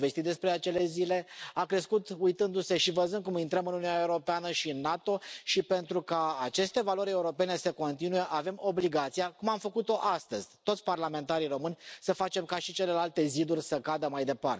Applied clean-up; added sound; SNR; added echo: none; none; none; none.